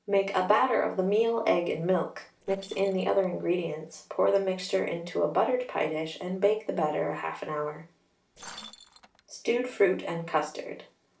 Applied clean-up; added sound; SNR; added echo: neural separator model SepFormer DNS4.